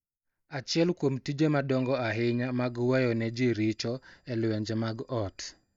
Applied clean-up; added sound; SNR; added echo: neural mask model DeepFilterNet 3.